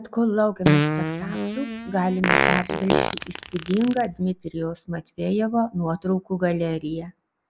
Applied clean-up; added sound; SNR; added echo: none; Fart; -1 dB; none.